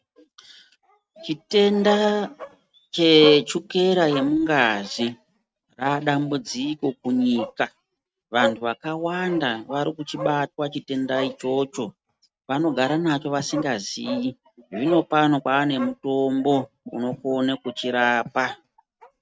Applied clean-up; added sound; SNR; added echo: neural mask model RNNoise.